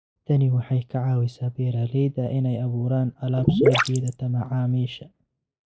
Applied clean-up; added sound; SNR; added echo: neural mask model Resemble Enhance denoiser.